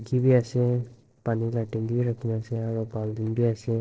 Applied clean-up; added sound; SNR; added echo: neural separator model SepFormer DNS4.